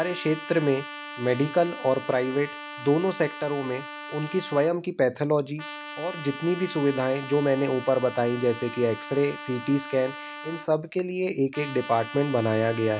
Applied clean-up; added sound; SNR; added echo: none; Trumpet; 13 dB; none.